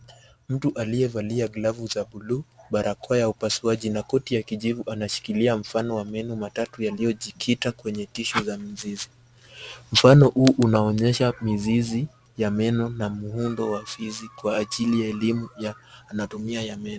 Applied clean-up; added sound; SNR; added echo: none; none; none; none.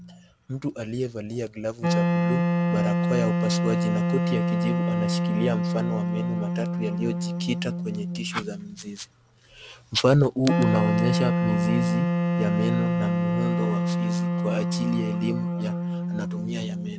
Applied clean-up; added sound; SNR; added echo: none; Wind instrument, woodwind instrument; -4 dB; none.